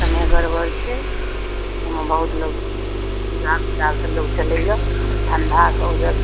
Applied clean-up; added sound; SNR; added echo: none; Engine starting; -4 dB; none.